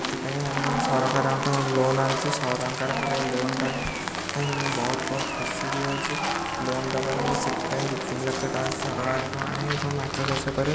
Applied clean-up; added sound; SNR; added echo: none; Rain; 6 dB; none.